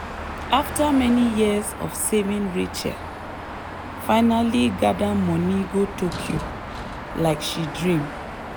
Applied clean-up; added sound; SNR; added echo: none; Car passing by / Traffic noise, roadway noise / Engine; 9 dB; none.